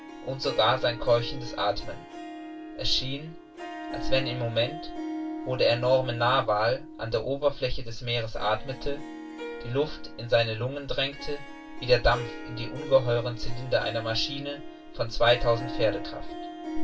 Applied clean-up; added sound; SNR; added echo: none; Harp; 12 dB; reverberation time 0.2 s.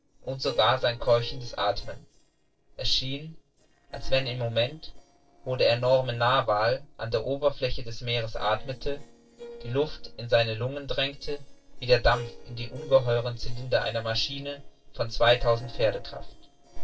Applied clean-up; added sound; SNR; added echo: neural separator model SepFormer DNS4.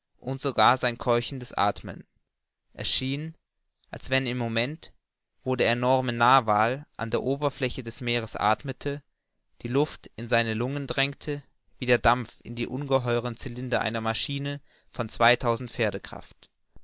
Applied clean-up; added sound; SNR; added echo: none; none; none; none.